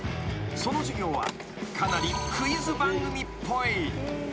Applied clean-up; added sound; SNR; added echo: none; Printer; 11 dB; none.